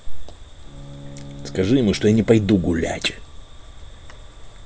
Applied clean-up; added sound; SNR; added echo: none; Bowed string instrument; 19 dB; none.